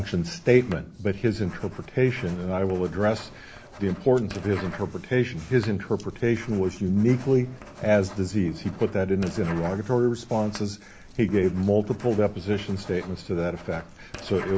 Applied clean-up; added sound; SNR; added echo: none; Writing; 18 dB; none.